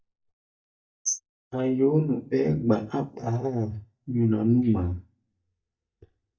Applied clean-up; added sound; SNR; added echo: neural mask model DeepFilterNet 3.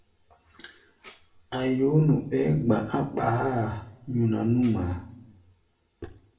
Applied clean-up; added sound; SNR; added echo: none; Tambourine; 13 dB; reverberation time 0.5 s.